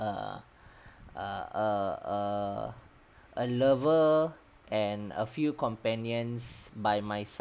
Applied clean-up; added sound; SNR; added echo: none; none; none; none.